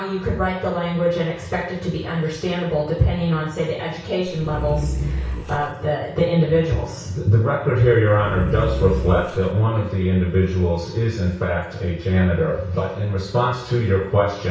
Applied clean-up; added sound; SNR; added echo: none; Growling; 4 dB; reverberation time 0.6 s.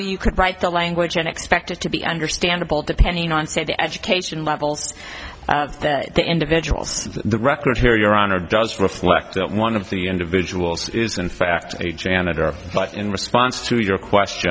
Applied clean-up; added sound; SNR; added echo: none; none; none; none.